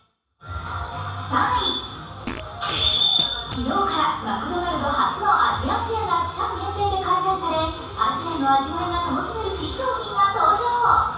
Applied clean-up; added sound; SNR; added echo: none; Fart; 15 dB; reverberation time 0.7 s.